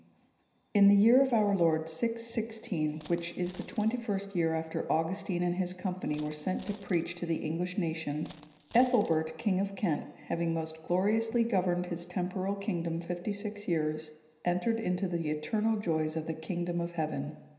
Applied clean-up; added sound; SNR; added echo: none; Coin (dropping); 16 dB; reverberation time 0.9 s.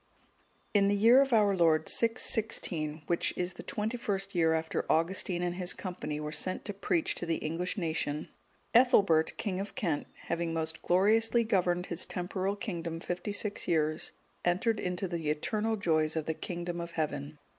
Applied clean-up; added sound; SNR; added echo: none; none; none; none.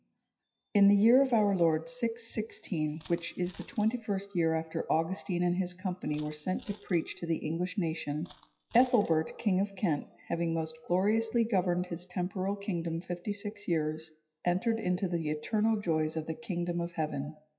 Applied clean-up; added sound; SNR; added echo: classical method WPE with log-MMSE.